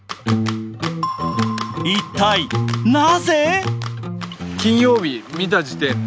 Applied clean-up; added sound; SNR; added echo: none; none; none; none.